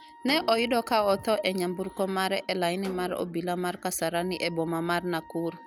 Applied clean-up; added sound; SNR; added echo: none; Snare drum + Wind instrument, woodwind instrument; 19 dB; none.